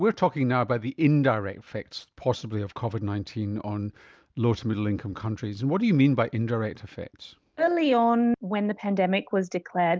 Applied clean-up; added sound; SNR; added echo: none; none; none; none.